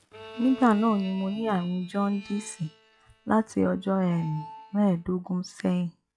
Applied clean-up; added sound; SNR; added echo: classical method log-MMSE.